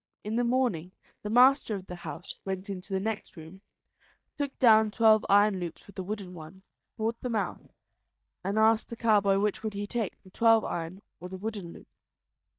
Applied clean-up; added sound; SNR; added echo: neural mask model DeepFilterNet 3.